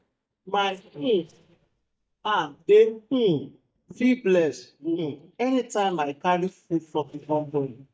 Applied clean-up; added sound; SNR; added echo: neural mask model DeepFilterNet 3.